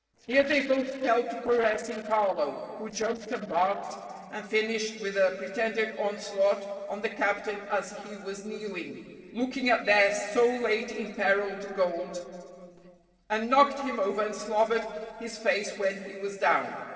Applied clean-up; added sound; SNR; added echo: neural separator model SepFormer DNS4.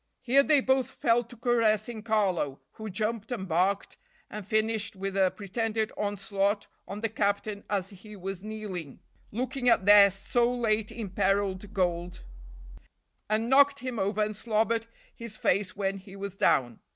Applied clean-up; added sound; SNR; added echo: none; none; none; none.